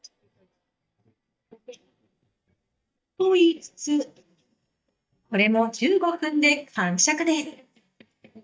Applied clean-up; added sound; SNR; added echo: neural mask model DeepFilterNet 3.